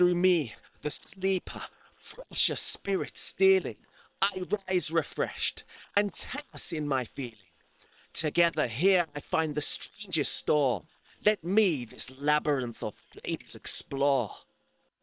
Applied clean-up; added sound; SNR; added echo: neural separator model SepFormer WHAM!.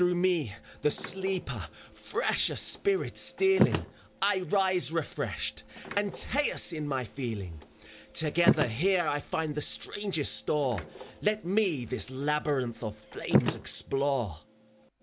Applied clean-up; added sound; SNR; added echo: none; Slam; 6 dB; none.